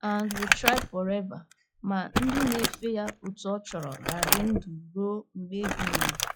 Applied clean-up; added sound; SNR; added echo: classical method log-MMSE.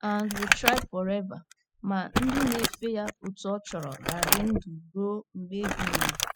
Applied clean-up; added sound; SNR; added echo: classical method spectral subtraction.